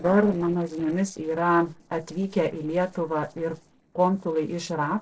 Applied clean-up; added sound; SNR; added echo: neural separator model SepFormer DNS4.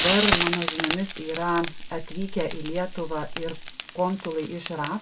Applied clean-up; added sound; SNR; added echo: none; Frying (food); -1 dB; reverberation time 0.2 s.